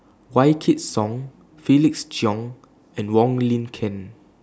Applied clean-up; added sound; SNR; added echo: none; none; none; none.